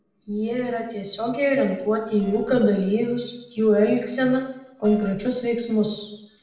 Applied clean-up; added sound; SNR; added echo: neural separator model SepFormer DNS4.